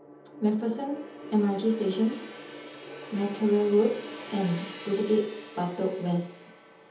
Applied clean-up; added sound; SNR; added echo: none; Gong; 15 dB; reverberation time 0.7 s.